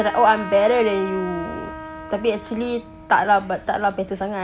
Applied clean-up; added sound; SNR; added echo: none; Trumpet; 13 dB; none.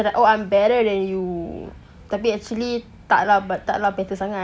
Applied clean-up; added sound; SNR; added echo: none; none; none; none.